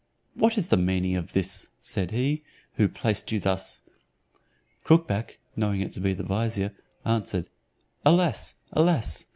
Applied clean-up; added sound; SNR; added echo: none; none; none; none.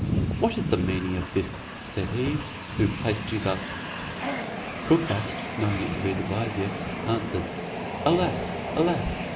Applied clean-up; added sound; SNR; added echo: none; Train; 3 dB; reverberation time 2.7 s.